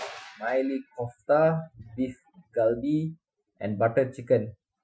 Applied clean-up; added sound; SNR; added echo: classical method Wiener filter.